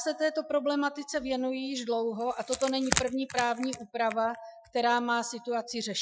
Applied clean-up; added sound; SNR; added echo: classical method Wiener filter.